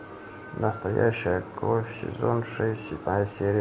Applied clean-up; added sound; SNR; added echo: none; none; none; none.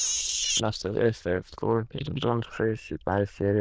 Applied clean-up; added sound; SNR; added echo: neural diffusion model UNIVERSE++.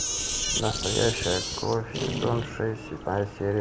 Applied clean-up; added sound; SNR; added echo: none; Sink (filling or washing); 3 dB; none.